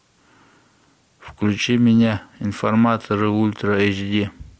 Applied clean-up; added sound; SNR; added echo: none; none; none; none.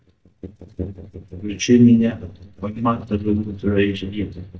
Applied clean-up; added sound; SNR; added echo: neural mask model DeepFilterNet 3.